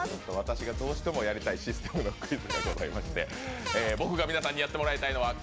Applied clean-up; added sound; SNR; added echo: none; Cupboard open or close / Door; 4 dB; none.